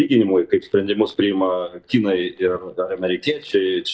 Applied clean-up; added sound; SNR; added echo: neural mask model DeepFilterNet 3.